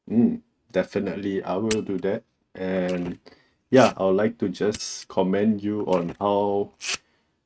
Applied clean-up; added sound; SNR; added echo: neural mask model RNNoise.